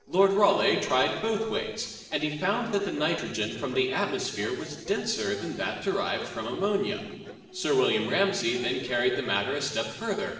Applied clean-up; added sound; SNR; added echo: neural separator model SepFormer DNS4.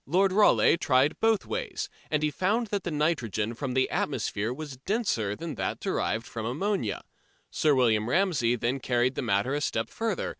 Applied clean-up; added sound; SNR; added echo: none; none; none; none.